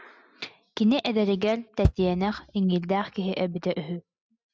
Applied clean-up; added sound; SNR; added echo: neural mask model RNNoise.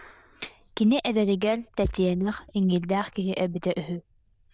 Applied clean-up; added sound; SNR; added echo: neural diffusion model UNIVERSE++.